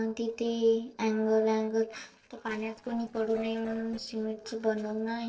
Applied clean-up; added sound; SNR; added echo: neural separator model SepFormer DNS4.